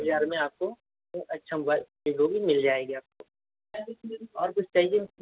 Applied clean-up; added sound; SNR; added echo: none; none; none; none.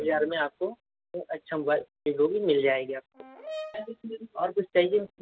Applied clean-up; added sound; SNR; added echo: none; Brass instrument; 15 dB; none.